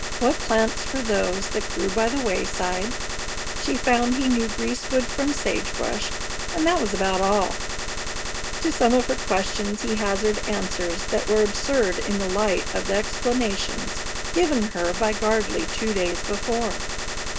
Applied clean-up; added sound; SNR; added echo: none; Gunshot, gunfire; 3 dB; none.